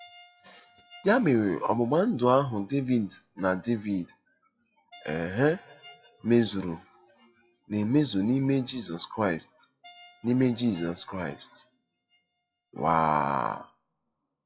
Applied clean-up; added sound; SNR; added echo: classical method WPE with log-MMSE.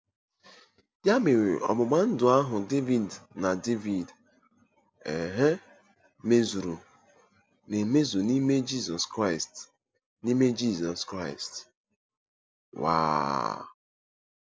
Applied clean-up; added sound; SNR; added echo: none; none; none; none.